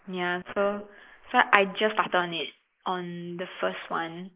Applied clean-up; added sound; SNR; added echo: neural mask model Resemble Enhance denoiser.